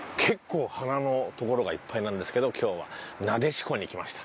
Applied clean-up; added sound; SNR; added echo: none; none; none; none.